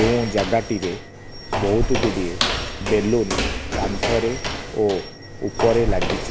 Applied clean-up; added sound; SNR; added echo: none; Walk, footsteps; 3 dB; none.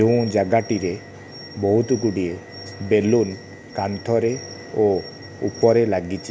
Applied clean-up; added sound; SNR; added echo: none; none; none; none.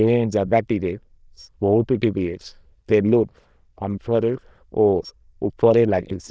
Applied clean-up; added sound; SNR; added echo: neural diffusion model UNIVERSE++.